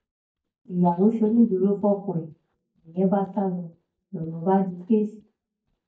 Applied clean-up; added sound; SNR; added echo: neural mask model DeepFilterNet 3.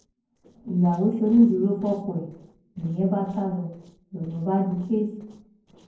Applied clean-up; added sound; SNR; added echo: neural separator model SepFormer DNS4.